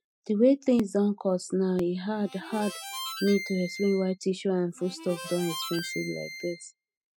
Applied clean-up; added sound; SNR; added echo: classical method spectral subtraction.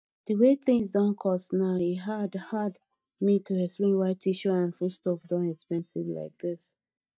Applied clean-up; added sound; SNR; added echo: neural mask model DeepFilterNet 3.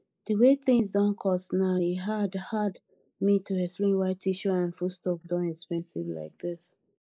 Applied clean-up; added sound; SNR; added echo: neural mask model Resemble Enhance denoiser.